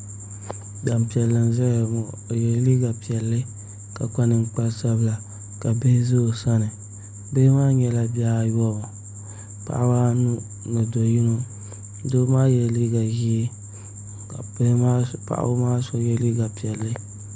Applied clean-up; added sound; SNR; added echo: none; none; none; none.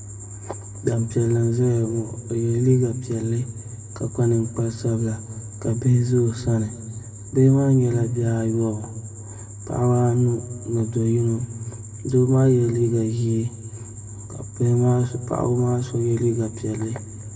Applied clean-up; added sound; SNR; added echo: none; none; none; reverberation time 2.0 s.